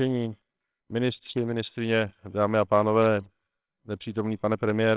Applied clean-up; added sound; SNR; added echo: neural separator model SepFormer WHAMR!.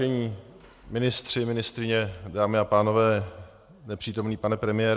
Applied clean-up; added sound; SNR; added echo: none; none; none; none.